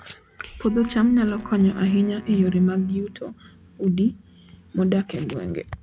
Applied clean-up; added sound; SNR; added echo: none; Boom + Wind instrument, woodwind instrument; 19 dB; none.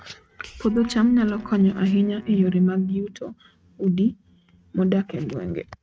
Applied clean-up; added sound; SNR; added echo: neural mask model RNNoise.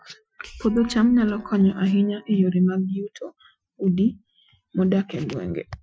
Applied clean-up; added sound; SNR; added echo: classical method Wiener filter.